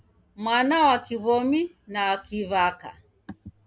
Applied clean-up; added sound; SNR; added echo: none; none; none; none.